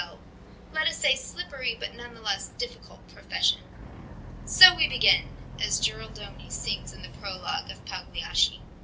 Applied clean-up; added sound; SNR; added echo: none; Boat, Water vehicle; 14 dB; reverberation time 0.2 s.